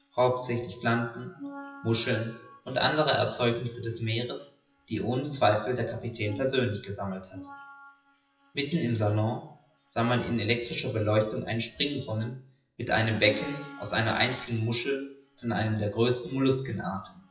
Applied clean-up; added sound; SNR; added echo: classical method WPE with log-MMSE.